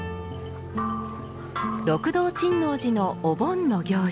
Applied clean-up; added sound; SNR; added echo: none; none; none; none.